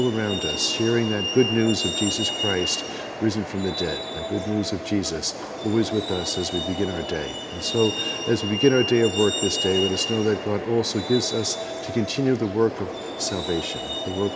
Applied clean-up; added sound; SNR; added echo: none; Truck; 6 dB; none.